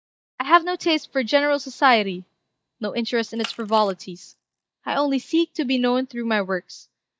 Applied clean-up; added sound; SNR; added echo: neural mask model DeepFilterNet 3.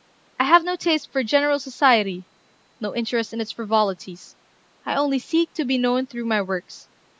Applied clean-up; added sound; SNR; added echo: none; none; none; none.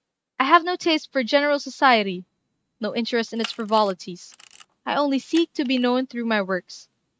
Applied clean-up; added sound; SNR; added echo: neural mask model RNNoise.